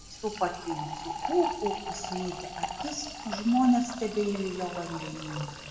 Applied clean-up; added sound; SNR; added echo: none; Fill (with liquid); 7 dB; reverberation time 1.0 s.